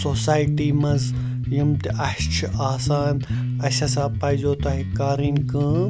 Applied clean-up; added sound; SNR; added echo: none; Bass guitar; 1 dB; none.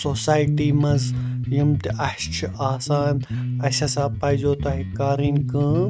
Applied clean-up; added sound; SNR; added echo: neural mask model RNNoise.